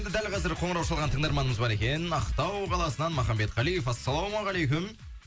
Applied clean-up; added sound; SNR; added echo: none; Boom; 12 dB; none.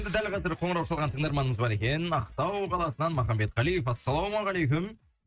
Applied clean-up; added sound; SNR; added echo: neural mask model RNNoise.